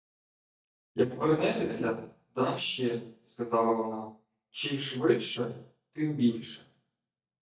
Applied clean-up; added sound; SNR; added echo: neural mask model DeepFilterNet 3.